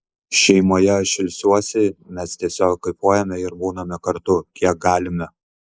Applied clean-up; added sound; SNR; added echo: neural mask model Resemble Enhance denoiser.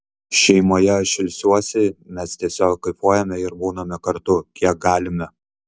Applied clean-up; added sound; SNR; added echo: none; none; none; none.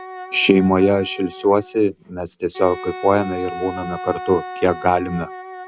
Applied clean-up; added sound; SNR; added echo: none; Wind instrument, woodwind instrument; 13 dB; none.